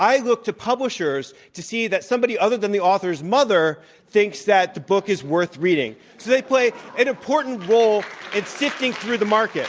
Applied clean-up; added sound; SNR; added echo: none; none; none; none.